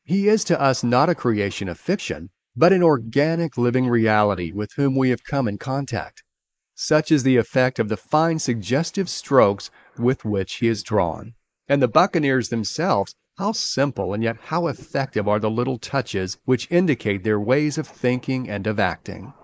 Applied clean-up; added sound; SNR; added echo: neural mask model Resemble Enhance denoiser.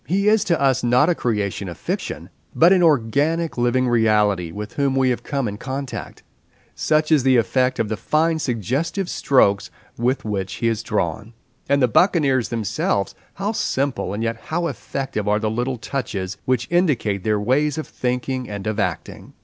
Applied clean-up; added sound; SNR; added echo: none; none; none; none.